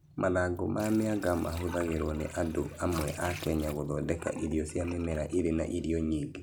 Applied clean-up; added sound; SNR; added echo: none; Sink (filling or washing) / Water; 17 dB; none.